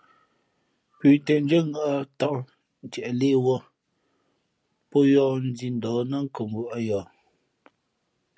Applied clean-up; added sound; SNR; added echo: none; none; none; none.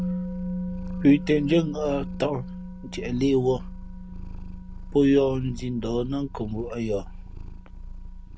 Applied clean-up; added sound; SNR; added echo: none; Musical instrument + Purr; 8 dB; none.